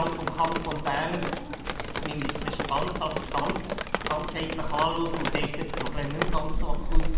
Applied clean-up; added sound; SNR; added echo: none; Drip; -4 dB; reverberation time 1.0 s.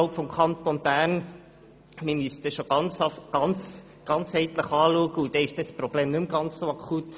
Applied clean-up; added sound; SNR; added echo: none; none; none; none.